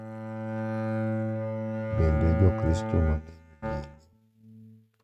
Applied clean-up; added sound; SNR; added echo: neural mask model RNNoise.